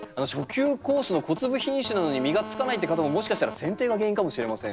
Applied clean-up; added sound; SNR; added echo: none; Telephone; 14 dB; none.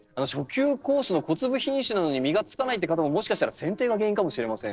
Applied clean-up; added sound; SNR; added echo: neural separator model SepFormer DNS4.